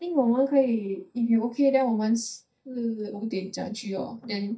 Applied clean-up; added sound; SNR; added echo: neural mask model DeepFilterNet 3.